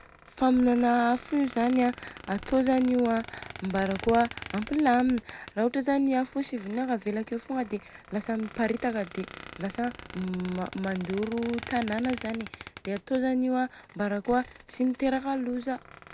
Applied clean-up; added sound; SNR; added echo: none; Squeak; 17 dB; none.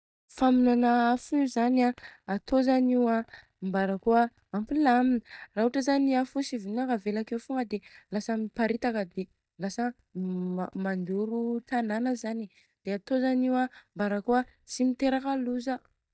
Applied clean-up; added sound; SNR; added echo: neural mask model DeepFilterNet 3.